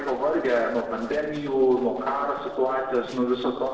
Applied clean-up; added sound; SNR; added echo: neural separator model SepFormer DNS4.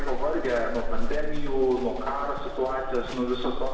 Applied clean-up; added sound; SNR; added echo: none; Livestock, farm animals, working animals; -1 dB; reverberation time 1.2 s.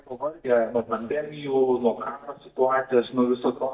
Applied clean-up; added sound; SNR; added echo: neural mask model DeepFilterNet 3.